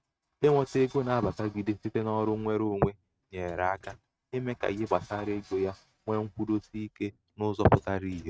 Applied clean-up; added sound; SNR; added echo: neural mask model RNNoise.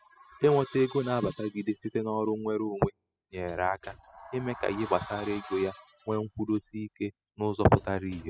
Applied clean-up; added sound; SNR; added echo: classical method spectral subtraction.